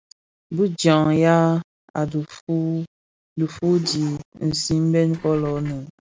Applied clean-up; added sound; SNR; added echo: none; Engine / Car; 20 dB; none.